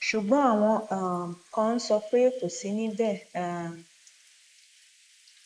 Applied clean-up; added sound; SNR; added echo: neural mask model Resemble Enhance denoiser.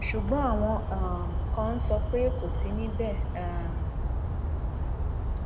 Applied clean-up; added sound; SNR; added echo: none; Bird vocalization, bird call, bird song; -4 dB; none.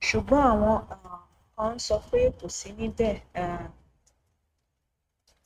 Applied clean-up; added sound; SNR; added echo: neural mask model RNNoise.